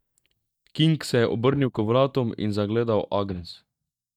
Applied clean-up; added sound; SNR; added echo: neural mask model DeepFilterNet 3.